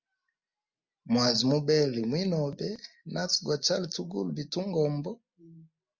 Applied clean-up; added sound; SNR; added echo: none; none; none; none.